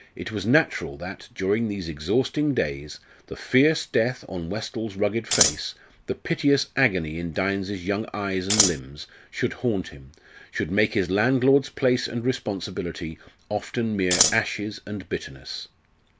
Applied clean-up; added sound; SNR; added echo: none; Scissors; -4 dB; none.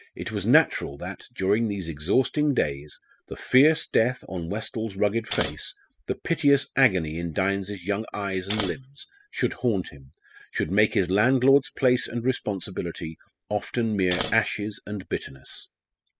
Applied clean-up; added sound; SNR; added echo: classical method spectral subtraction.